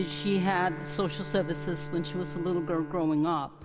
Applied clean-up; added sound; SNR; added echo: none; Bowed string instrument; 10 dB; none.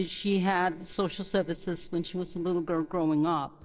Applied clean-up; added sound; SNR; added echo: neural separator model SepFormer DNS4.